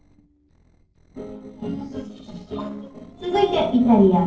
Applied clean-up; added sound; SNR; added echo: neural separator model SepFormer DNS4.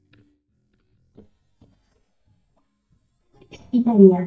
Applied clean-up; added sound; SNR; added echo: neural mask model DeepFilterNet 3.